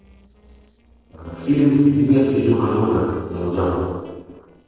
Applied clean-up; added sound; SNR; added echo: neural separator model SepFormer DNS4.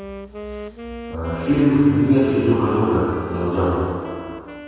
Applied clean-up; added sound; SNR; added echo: none; Wind instrument, woodwind instrument; 14 dB; reverberation time 2.2 s.